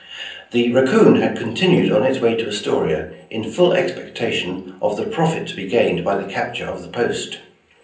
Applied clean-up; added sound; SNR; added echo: neural separator model SepFormer DNS4.